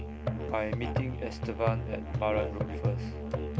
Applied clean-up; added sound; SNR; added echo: none; Musical instrument; -2 dB; none.